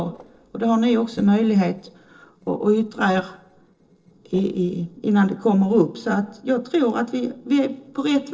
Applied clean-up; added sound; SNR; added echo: neural separator model SepFormer DNS4.